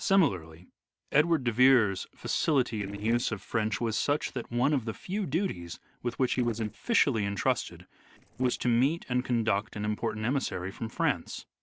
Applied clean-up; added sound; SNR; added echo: neural separator model SepFormer DNS4.